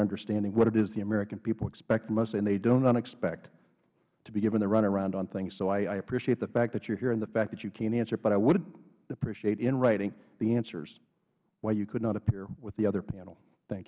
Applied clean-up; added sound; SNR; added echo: none; none; none; none.